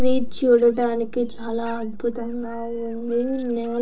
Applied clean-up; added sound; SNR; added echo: neural separator model SepFormer DNS4.